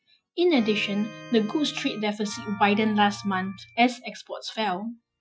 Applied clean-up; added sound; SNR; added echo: classical method Wiener filter.